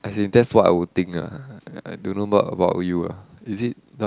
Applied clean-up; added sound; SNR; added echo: none; none; none; none.